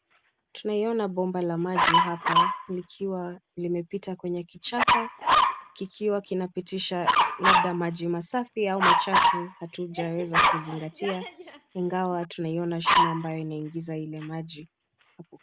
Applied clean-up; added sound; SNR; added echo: none; Dog; -3 dB; none.